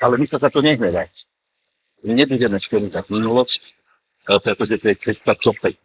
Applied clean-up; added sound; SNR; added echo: neural mask model Resemble Enhance denoiser.